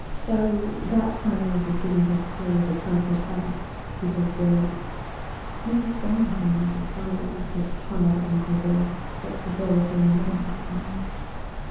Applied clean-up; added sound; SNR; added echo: none; Wind; 6 dB; reverberation time 0.9 s.